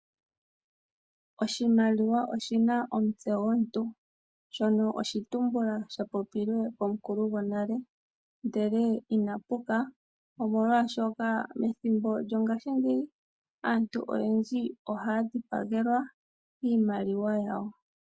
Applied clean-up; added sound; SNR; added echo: none; none; none; none.